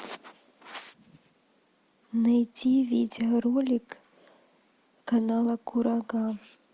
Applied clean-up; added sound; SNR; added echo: none; none; none; none.